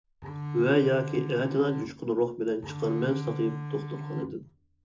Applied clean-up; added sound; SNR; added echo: none; Bowed string instrument; 8 dB; reverberation time 0.2 s.